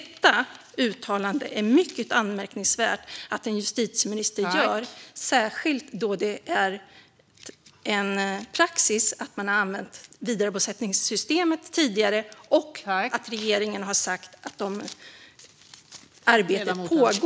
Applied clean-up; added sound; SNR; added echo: none; none; none; none.